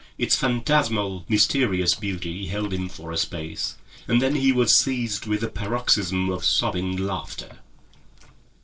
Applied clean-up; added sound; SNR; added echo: neural separator model SepFormer DNS4.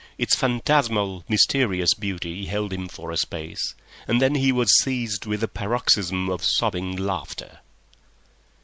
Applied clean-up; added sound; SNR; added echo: none; none; none; none.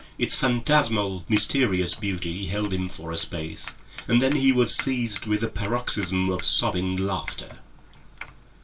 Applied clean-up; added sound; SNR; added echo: none; Domestic sounds, home sounds; 18 dB; reverberation time 0.2 s.